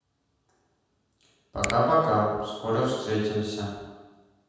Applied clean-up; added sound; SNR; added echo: none; Finger snapping; 12 dB; reverberation time 1.2 s.